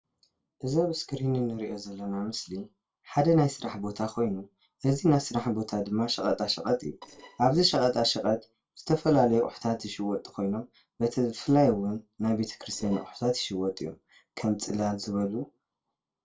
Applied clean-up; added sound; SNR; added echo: neural separator model SepFormer DNS4.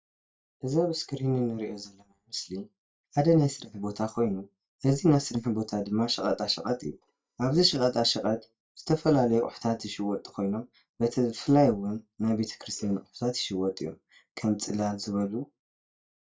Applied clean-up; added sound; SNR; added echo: neural mask model DeepFilterNet 3.